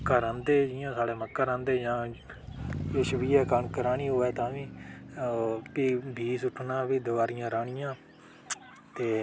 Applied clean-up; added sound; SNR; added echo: none; Motor vehicle (road); 11 dB; none.